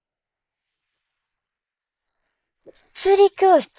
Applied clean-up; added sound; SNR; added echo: neural mask model Resemble Enhance denoiser.